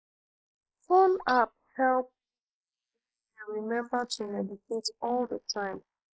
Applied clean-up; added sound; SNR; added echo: neural mask model Resemble Enhance denoiser.